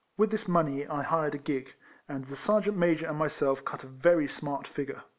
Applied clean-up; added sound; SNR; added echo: none; none; none; none.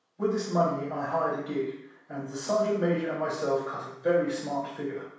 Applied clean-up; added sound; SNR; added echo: none; none; none; reverberation time 0.7 s.